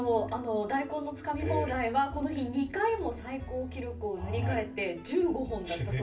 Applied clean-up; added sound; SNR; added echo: none; Bowed string instrument; 19 dB; reverberation time 0.3 s.